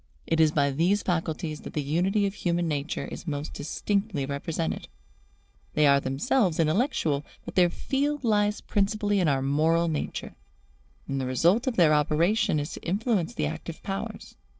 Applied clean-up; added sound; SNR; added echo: neural separator model SepFormer DNS4.